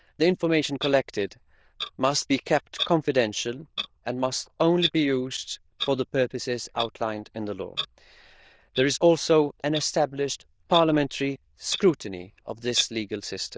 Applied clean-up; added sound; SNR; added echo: neural diffusion model UNIVERSE++.